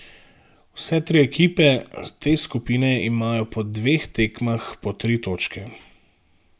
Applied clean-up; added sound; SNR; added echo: none; none; none; none.